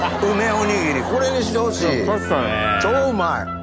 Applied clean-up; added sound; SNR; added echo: none; Brass instrument; 8 dB; none.